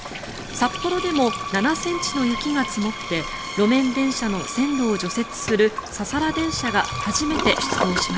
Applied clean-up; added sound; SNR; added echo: none; Toilet flush + Screech; 6 dB; none.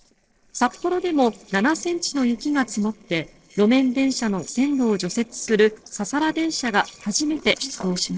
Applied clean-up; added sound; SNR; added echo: neural separator model SepFormer DNS4.